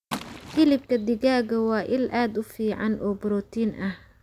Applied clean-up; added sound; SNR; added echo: none; Liquid; 17 dB; none.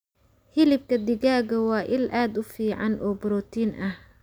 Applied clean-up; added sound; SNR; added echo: none; none; none; none.